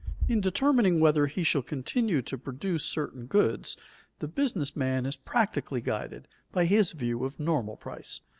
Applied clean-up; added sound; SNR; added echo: none; none; none; none.